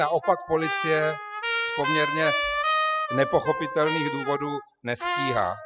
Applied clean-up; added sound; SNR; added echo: classical method spectral subtraction.